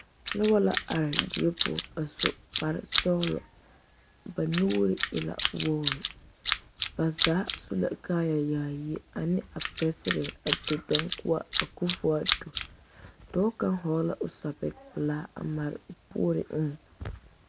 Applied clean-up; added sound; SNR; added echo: none; Tools; -1 dB; none.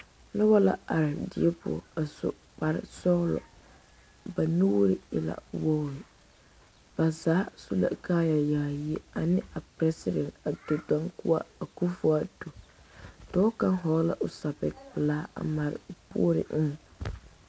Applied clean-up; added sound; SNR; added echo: none; none; none; none.